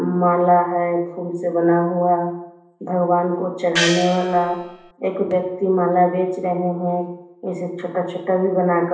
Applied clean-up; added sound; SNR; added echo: none; Gong; 6 dB; reverberation time 0.8 s.